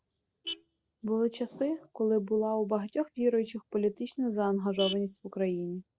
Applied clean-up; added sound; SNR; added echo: none; Vehicle horn, car horn, honking; 17 dB; none.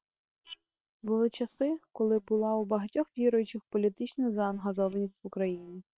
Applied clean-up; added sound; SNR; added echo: neural separator model SepFormer WHAM!.